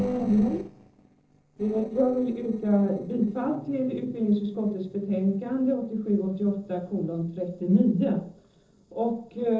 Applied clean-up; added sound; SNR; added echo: neural separator model SepFormer DNS4.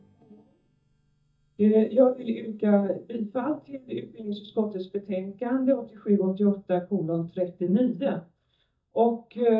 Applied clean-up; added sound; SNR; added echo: neural mask model DeepFilterNet 3.